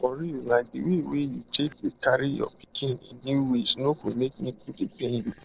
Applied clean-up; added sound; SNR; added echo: neural separator model SepFormer DNS4.